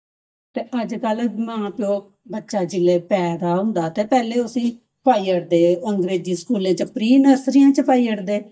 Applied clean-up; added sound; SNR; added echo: neural mask model DeepFilterNet 3.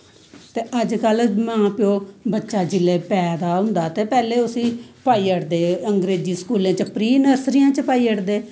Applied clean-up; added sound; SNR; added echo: none; none; none; none.